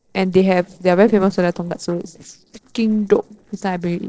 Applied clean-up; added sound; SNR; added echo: neural separator model SepFormer DNS4.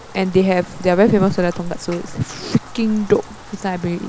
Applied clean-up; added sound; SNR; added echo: none; Rain; 14 dB; none.